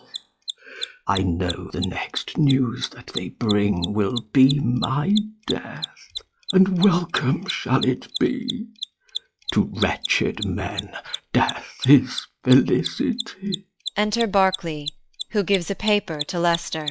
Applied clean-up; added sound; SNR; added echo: classical method log-MMSE.